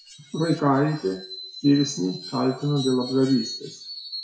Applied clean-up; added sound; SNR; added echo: classical method WPE with log-MMSE.